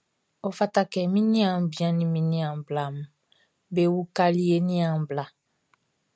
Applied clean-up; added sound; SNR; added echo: none; none; none; none.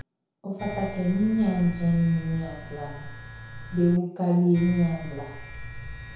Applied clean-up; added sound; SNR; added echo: none; Domestic sounds, home sounds; 13 dB; reverberation time 0.8 s.